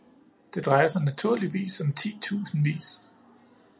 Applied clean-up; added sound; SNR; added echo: none; none; none; none.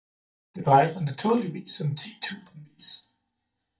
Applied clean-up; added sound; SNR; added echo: neural mask model DeepFilterNet 3.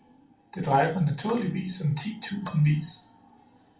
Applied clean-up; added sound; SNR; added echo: none; Cutlery, silverware / Dishes, pots, and pans; 18 dB; reverberation time 0.3 s.